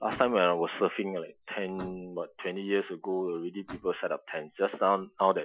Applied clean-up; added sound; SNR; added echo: classical method Wiener filter.